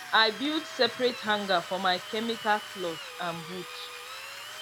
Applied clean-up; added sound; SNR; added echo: none; Drill; 11 dB; none.